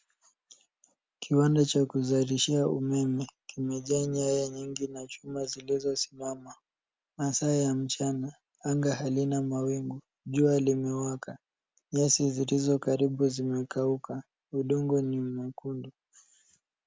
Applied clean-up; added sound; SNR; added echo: none; none; none; none.